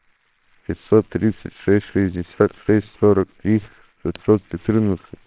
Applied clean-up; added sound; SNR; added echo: neural separator model SepFormer WHAMR!.